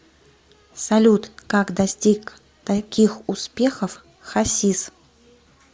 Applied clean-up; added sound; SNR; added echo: none; none; none; none.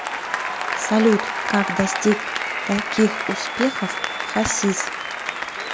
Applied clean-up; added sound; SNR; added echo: none; Applause; 3 dB; none.